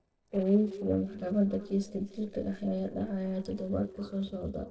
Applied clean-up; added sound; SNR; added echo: neural separator model SepFormer DNS4.